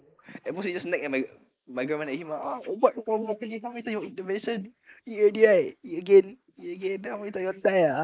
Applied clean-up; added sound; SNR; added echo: neural mask model Resemble Enhance denoiser.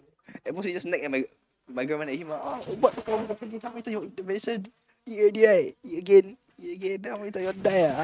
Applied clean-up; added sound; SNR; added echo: neural mask model RNNoise.